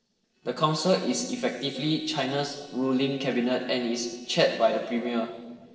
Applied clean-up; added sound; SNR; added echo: neural separator model SepFormer DNS4.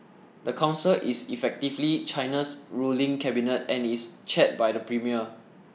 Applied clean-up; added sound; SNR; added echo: none; none; none; none.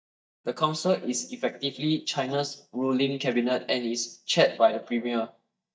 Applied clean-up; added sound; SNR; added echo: neural mask model DeepFilterNet 3.